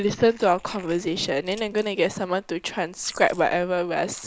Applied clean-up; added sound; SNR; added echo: neural mask model Resemble Enhance denoiser.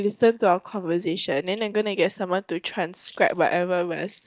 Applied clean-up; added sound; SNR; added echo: neural mask model DeepFilterNet 3.